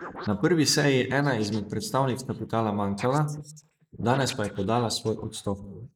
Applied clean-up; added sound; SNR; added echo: neural mask model Resemble Enhance denoiser.